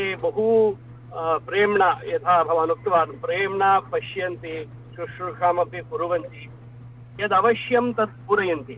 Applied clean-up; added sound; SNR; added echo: none; Engine; 19 dB; none.